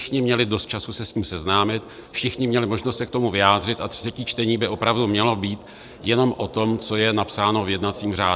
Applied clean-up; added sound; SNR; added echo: none; none; none; none.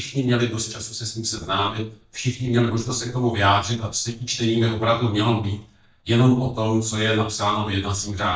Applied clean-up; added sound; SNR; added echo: neural mask model DeepFilterNet 3.